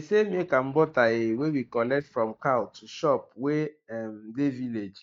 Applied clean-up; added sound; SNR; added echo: neural mask model DeepFilterNet 3.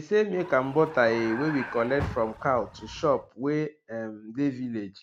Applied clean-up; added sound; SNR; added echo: none; Vehicle; 12 dB; none.